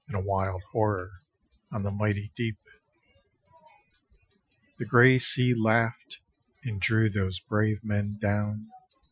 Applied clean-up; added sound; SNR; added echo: classical method Wiener filter.